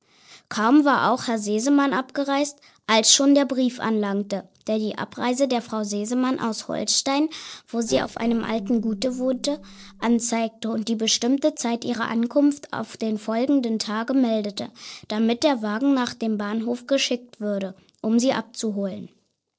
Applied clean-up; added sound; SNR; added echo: neural separator model SepFormer DNS4.